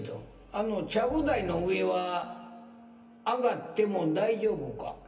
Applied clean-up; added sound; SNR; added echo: none; Piano; 16 dB; reverberation time 0.3 s.